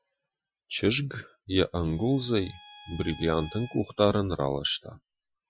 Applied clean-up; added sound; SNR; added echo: classical method Wiener filter.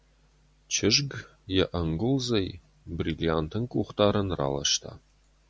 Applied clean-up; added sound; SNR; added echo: none; none; none; none.